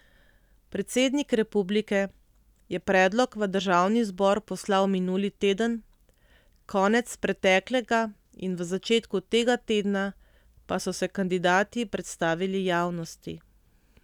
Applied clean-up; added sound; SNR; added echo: none; none; none; none.